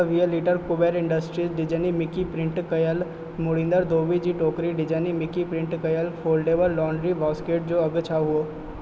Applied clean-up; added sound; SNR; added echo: none; none; none; none.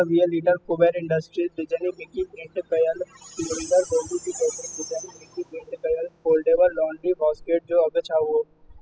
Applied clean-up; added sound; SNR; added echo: classical method spectral subtraction.